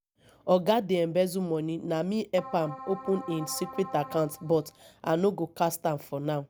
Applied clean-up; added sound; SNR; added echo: none; Keyboard (musical); 14 dB; none.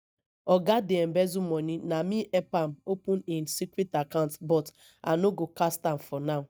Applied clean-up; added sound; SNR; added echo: neural mask model DeepFilterNet 3.